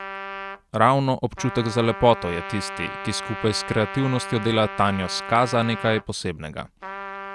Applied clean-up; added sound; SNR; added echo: none; Trumpet; 11 dB; none.